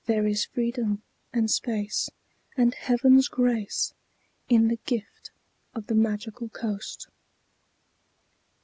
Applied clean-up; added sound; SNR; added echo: none; none; none; none.